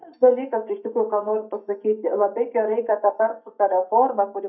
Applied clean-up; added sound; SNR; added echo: neural mask model DeepFilterNet 3.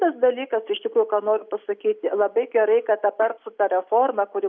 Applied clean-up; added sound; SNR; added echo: none; none; none; none.